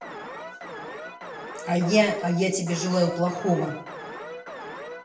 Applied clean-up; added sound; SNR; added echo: none; Alarm; 11 dB; reverberation time 0.8 s.